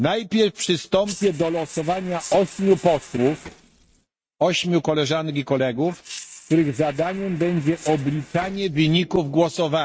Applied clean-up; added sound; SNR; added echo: neural mask model RNNoise.